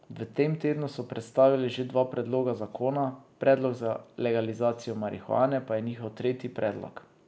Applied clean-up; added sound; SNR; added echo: none; none; none; none.